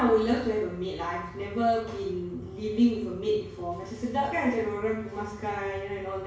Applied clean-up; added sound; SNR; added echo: none; none; none; reverberation time 0.7 s.